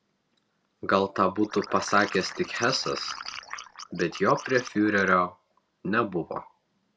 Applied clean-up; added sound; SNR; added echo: none; Liquid; 13 dB; none.